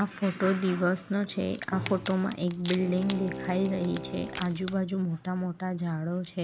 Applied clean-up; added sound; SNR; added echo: none; Wood + Bowed string instrument; 11 dB; none.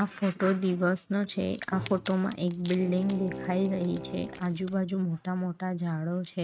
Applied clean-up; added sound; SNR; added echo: neural mask model RNNoise.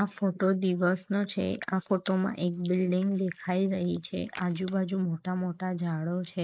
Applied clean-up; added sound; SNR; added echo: neural mask model Resemble Enhance denoiser.